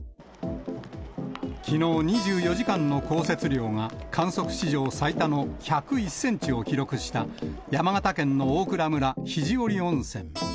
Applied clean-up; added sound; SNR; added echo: none; Keyboard (musical); 18 dB; none.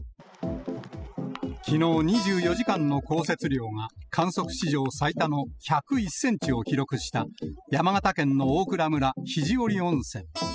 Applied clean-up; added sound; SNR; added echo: classical method spectral subtraction.